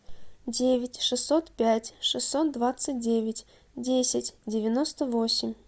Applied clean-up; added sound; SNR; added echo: none; none; none; none.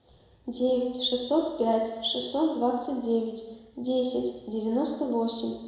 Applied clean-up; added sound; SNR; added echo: none; none; none; reverberation time 1.0 s.